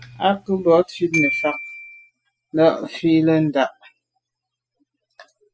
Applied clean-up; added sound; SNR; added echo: classical method spectral subtraction.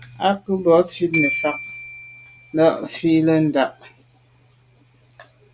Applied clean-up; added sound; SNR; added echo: none; Glockenspiel; 10 dB; none.